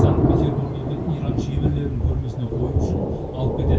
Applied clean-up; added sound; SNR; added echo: none; Thunder; -5 dB; reverberation time 0.1 s.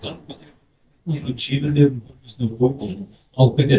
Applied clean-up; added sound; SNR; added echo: neural mask model DeepFilterNet 3.